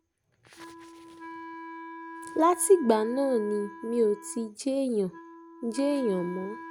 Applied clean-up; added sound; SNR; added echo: none; Wind instrument, woodwind instrument; 15 dB; none.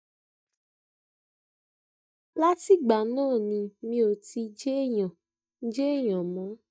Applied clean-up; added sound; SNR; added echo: neural mask model DeepFilterNet 3.